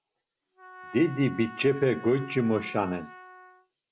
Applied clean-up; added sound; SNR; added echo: none; Trumpet; 17 dB; none.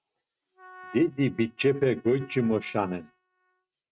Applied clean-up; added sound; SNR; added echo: neural mask model RNNoise.